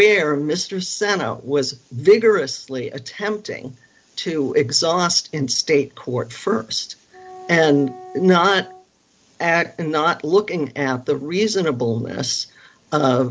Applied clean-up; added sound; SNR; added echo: none; Wind instrument, woodwind instrument; 20 dB; none.